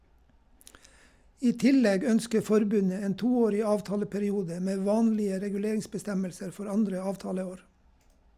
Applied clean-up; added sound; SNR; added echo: none; none; none; none.